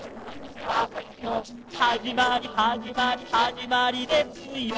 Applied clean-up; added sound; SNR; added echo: neural separator model SepFormer DNS4.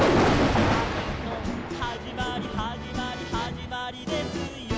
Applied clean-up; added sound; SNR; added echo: none; Thunder; -5 dB; none.